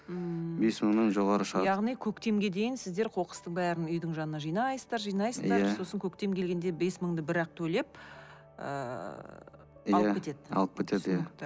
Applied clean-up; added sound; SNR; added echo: none; none; none; none.